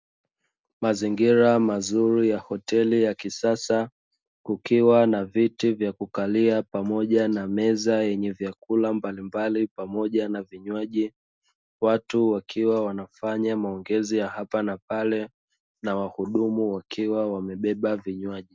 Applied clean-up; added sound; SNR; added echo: none; none; none; none.